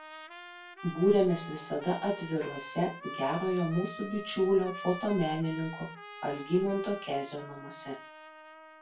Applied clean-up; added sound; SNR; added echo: none; Trumpet; 14 dB; reverberation time 0.2 s.